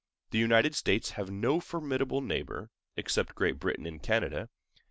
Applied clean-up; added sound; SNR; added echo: none; none; none; none.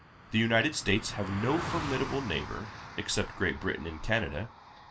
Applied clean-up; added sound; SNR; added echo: none; Car passing by; 10 dB; reverberation time 0.2 s.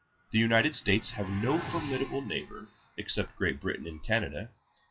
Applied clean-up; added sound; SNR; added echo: classical method WPE with log-MMSE.